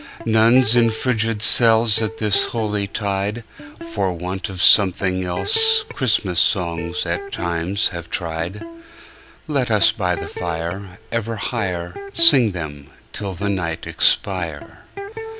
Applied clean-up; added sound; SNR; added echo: none; Electric guitar; 15 dB; none.